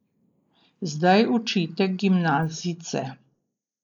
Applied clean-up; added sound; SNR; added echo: neural mask model Resemble Enhance denoiser.